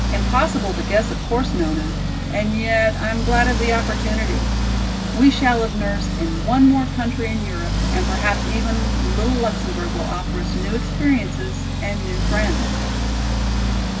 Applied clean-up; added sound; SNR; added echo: none; Accelerating, revving, vroom; -1 dB; reverberation time 0.4 s.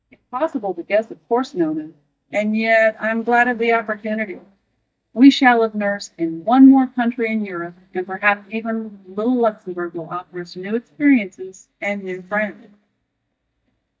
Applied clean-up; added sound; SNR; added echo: neural mask model DeepFilterNet 3.